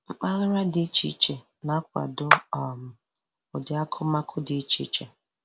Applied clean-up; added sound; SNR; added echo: none; Clapping; -1 dB; none.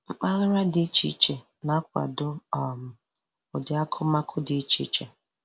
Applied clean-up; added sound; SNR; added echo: none; none; none; none.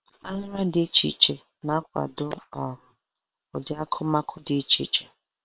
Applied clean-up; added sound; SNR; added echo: neural separator model SepFormer WHAM!.